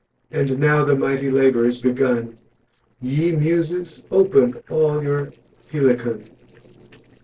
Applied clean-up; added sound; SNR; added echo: neural separator model SepFormer DNS4.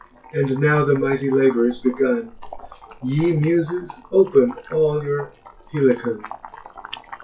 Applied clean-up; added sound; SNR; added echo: classical method WPE with log-MMSE.